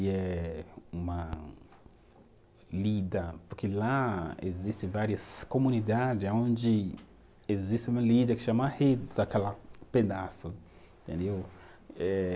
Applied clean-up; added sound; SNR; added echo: none; none; none; none.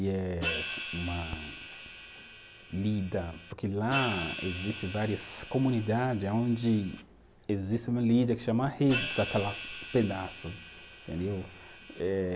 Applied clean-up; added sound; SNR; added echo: none; Hi-hat; 8 dB; none.